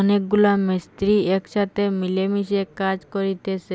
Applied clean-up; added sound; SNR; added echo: none; none; none; none.